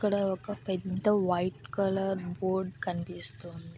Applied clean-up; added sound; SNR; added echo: none; none; none; none.